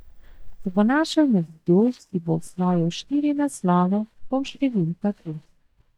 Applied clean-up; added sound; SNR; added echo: neural mask model DeepFilterNet 3.